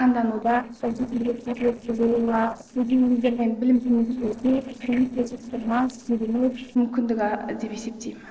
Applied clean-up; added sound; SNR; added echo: neural separator model SepFormer DNS4.